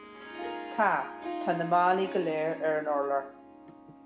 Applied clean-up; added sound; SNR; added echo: none; Harp; 10 dB; none.